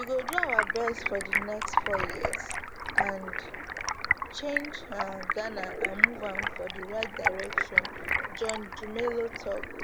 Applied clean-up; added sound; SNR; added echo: none; Stream; -4 dB; none.